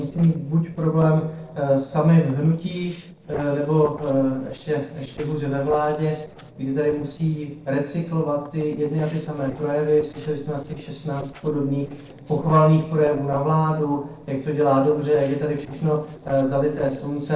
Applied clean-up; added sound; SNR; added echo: neural separator model SepFormer DNS4.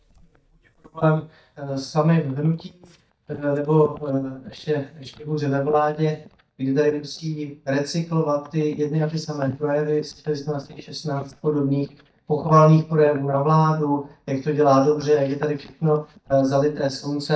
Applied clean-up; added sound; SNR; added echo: neural mask model DeepFilterNet 3.